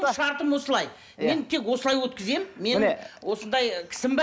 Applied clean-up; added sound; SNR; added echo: none; none; none; none.